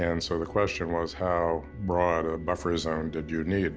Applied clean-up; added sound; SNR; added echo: none; none; none; none.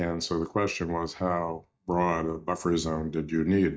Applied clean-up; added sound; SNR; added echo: neural mask model DeepFilterNet 3.